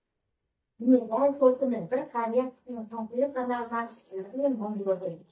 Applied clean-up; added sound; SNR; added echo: neural mask model DeepFilterNet 3.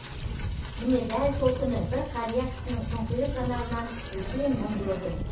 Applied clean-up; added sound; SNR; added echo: none; Rain; 3 dB; reverberation time 0.6 s.